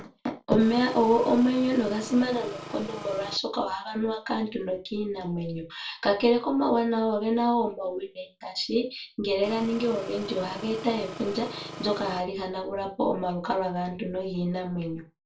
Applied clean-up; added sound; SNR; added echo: none; Engine; 13 dB; reverberation time 0.2 s.